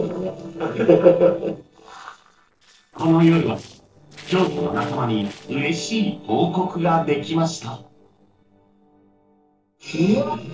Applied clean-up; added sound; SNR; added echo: neural separator model SepFormer DNS4.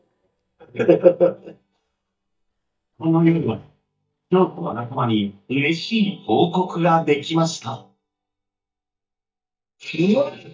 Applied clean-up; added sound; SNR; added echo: neural mask model DeepFilterNet 3.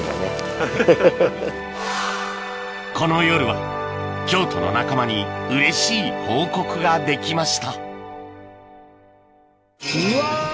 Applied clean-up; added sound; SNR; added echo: none; none; none; none.